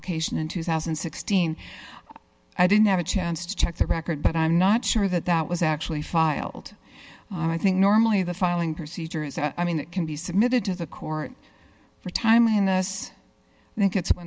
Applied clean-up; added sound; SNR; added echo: none; none; none; none.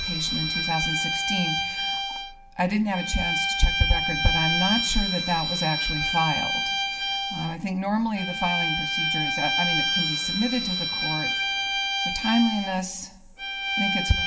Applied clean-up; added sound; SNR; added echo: none; Bowed string instrument; 0 dB; reverberation time 0.8 s.